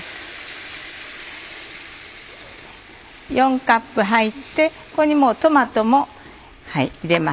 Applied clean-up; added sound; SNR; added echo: none; none; none; none.